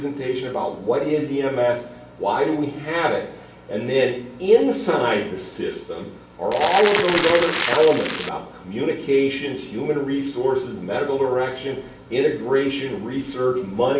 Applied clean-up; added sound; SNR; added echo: none; Crackle; 2 dB; reverberation time 1.6 s.